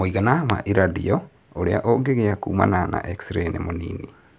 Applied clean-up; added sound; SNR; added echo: none; none; none; none.